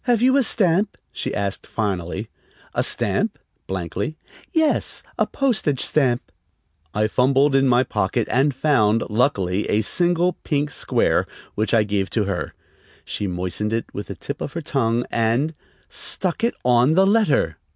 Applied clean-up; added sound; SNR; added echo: none; none; none; none.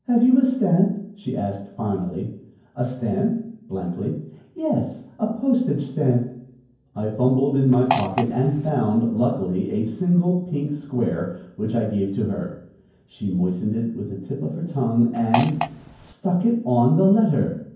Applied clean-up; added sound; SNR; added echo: none; Fart; 5 dB; reverberation time 0.9 s.